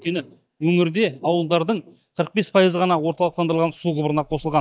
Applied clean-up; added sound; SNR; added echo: neural mask model DeepFilterNet 3.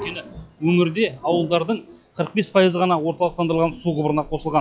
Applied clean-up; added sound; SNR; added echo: classical method log-MMSE.